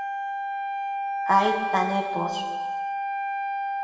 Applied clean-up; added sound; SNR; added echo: none; Wind instrument, woodwind instrument; 0 dB; reverberation time 1.3 s.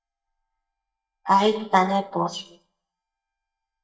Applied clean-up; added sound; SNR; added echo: neural mask model DeepFilterNet 3.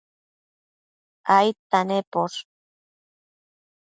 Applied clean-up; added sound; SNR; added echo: none; none; none; none.